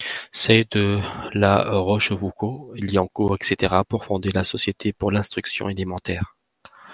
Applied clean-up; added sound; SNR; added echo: none; none; none; none.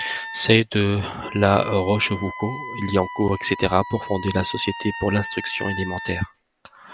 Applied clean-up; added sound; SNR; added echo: none; Wind instrument, woodwind instrument; 12 dB; none.